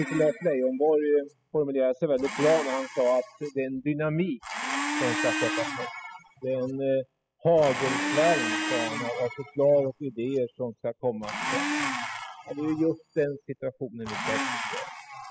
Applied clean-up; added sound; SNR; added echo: classical method spectral subtraction.